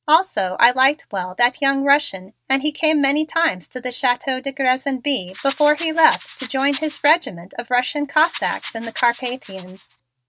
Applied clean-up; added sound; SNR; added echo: neural mask model RNNoise.